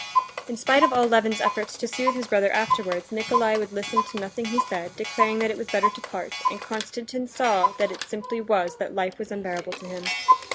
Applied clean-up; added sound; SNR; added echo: none; Clock; 2 dB; none.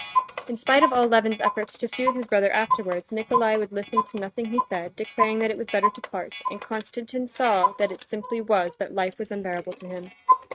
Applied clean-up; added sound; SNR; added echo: neural mask model RNNoise.